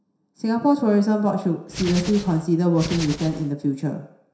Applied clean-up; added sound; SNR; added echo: none; Hands; 11 dB; reverberation time 0.7 s.